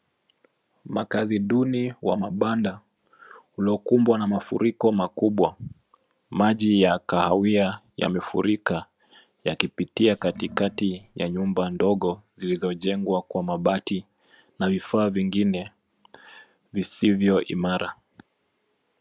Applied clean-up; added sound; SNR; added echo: none; Sink (filling or washing) / Water; 20 dB; none.